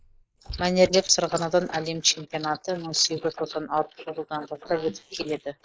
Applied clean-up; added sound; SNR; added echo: neural mask model Resemble Enhance denoiser.